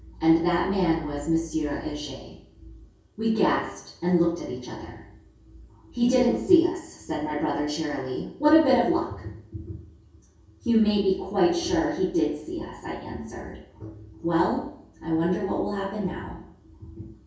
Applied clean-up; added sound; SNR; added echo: none; none; none; reverberation time 0.6 s.